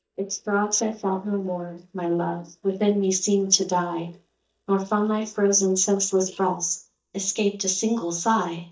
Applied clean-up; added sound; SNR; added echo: neural mask model DeepFilterNet 3.